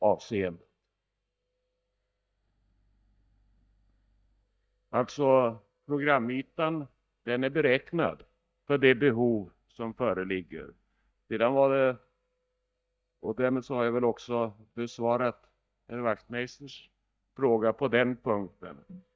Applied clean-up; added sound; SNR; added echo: neural mask model DeepFilterNet 3.